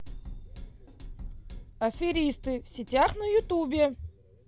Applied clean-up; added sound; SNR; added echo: none; Drum kit; 12 dB; none.